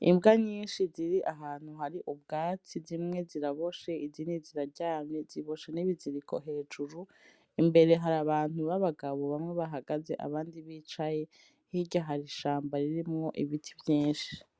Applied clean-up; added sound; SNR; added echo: none; none; none; none.